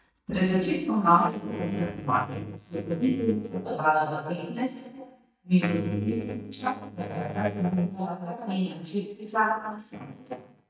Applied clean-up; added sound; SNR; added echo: neural mask model DeepFilterNet 3.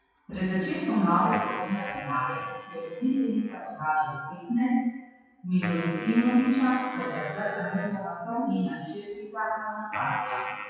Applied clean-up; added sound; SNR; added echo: classical method WPE with log-MMSE.